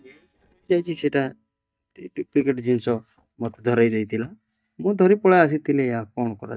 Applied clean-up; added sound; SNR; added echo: neural mask model DeepFilterNet 3.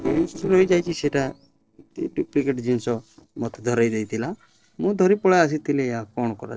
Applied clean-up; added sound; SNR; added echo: neural separator model SepFormer DNS4.